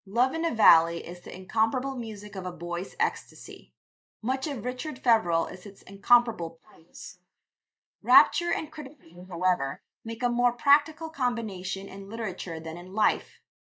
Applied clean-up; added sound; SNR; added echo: neural mask model Resemble Enhance denoiser.